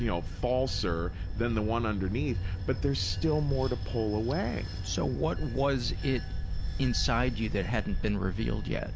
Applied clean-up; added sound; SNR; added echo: none; Bell / Train; 2 dB; none.